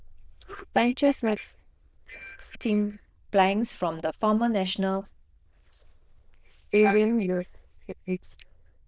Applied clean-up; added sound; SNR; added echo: neural diffusion model UNIVERSE++.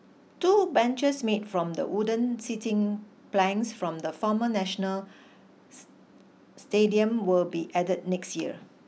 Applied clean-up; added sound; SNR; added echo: none; none; none; none.